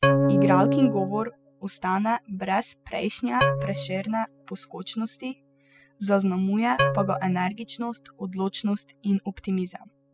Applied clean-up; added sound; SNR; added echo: classical method spectral subtraction.